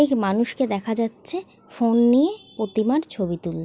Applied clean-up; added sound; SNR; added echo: none; none; none; none.